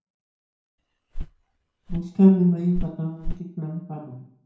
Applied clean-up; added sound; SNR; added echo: none; Walk, footsteps; 9 dB; reverberation time 0.5 s.